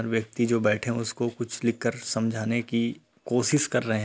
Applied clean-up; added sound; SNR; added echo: none; none; none; none.